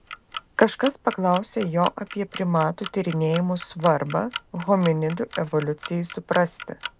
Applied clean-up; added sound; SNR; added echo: none; Clock; 9 dB; none.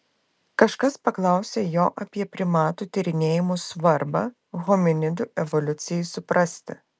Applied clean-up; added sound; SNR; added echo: none; none; none; none.